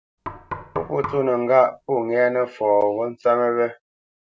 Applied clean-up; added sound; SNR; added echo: none; Knock; 14 dB; none.